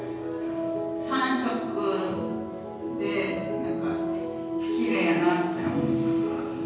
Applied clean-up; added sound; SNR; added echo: none; none; none; reverberation time 1.3 s.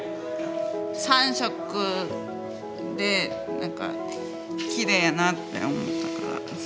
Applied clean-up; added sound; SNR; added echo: none; none; none; none.